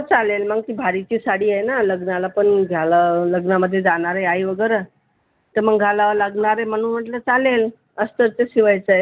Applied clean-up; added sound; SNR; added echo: none; none; none; none.